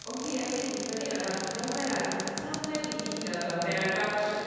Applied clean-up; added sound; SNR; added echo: none; Cupboard open or close; 7 dB; reverberation time 2.1 s.